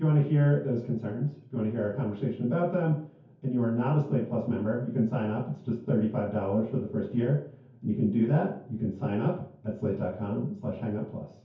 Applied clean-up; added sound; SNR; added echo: none; none; none; reverberation time 0.6 s.